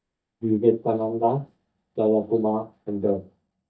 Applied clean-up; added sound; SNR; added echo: neural mask model DeepFilterNet 3.